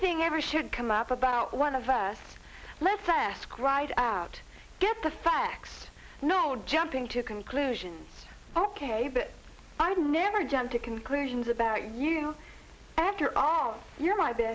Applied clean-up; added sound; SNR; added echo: none; none; none; none.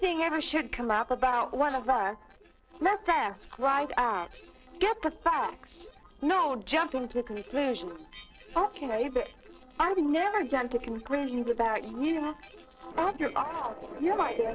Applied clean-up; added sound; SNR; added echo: neural separator model SepFormer DNS4.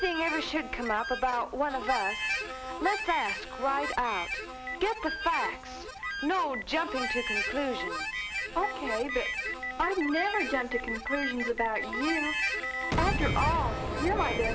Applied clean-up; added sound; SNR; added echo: none; Boom + Harmonica; 2 dB; none.